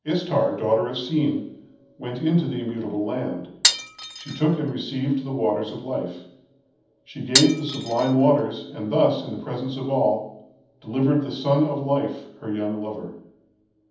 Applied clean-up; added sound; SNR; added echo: none; Glass; 1 dB; reverberation time 0.8 s.